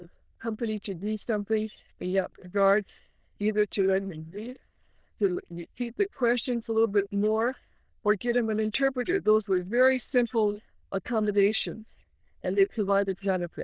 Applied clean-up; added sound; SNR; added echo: neural diffusion model UNIVERSE++.